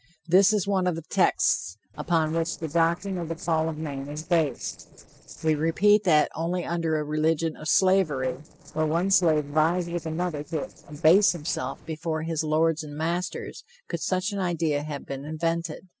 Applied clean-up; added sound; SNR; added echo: neural separator model SepFormer DNS4.